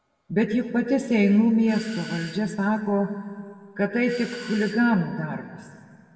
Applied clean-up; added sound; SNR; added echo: none; Doorbell; 19 dB; reverberation time 1.6 s.